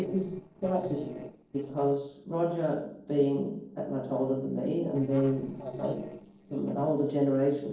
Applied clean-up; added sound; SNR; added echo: neural separator model SepFormer DNS4.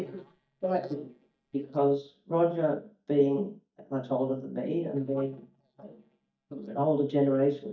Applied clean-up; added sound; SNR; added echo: neural mask model DeepFilterNet 3.